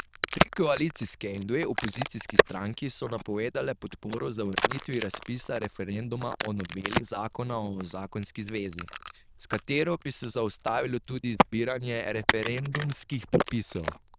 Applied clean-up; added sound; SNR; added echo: neural diffusion model UNIVERSE++.